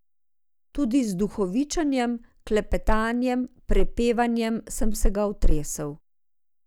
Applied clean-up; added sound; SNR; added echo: none; none; none; none.